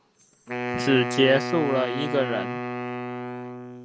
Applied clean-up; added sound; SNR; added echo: none; Wind instrument, woodwind instrument; 5 dB; none.